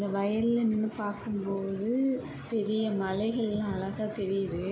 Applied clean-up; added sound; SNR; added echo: none; none; none; none.